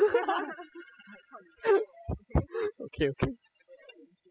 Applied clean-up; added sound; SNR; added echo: classical method spectral subtraction.